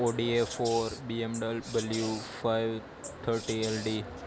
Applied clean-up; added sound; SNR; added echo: none; Wild animals; 13 dB; none.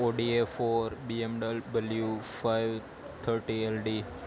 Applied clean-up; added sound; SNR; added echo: none; none; none; none.